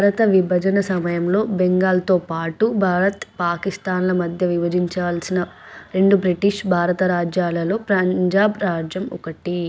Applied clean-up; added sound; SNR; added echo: none; none; none; none.